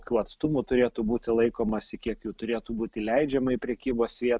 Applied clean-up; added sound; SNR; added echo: none; none; none; none.